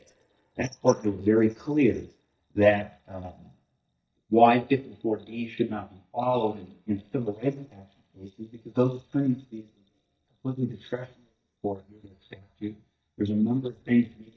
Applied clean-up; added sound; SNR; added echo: neural mask model DeepFilterNet 3.